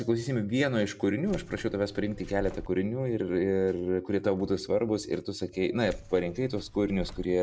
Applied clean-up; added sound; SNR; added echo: none; Keys jangling; 14 dB; none.